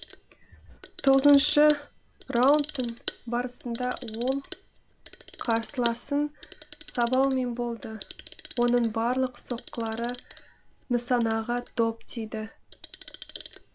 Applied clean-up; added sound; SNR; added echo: none; Clock; 17 dB; none.